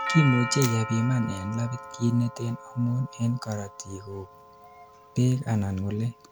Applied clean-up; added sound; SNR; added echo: none; Doorbell; 11 dB; none.